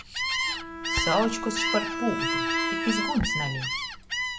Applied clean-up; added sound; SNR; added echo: none; Bowed string instrument + Gull, seagull; -2 dB; none.